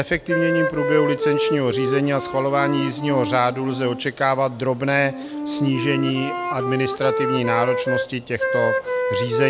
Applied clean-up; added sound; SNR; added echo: none; Wind instrument, woodwind instrument; 3 dB; none.